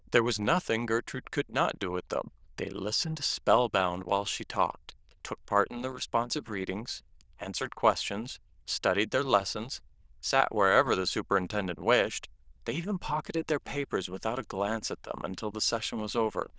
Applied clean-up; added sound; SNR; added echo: neural diffusion model UNIVERSE++.